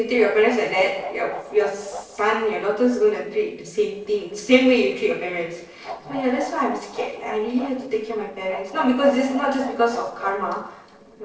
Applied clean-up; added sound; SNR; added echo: neural separator model SepFormer DNS4.